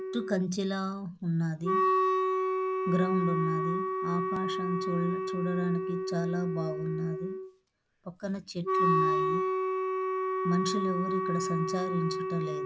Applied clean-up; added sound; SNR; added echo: none; Wind instrument, woodwind instrument; -2 dB; none.